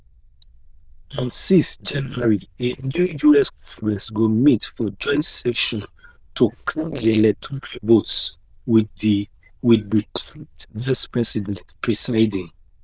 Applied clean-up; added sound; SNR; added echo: neural diffusion model UNIVERSE++.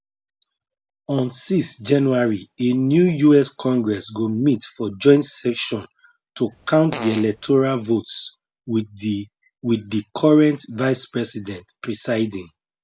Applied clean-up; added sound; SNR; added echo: none; Fart; 12 dB; none.